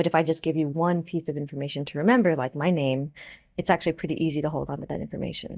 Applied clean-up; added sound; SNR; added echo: neural mask model DeepFilterNet 3.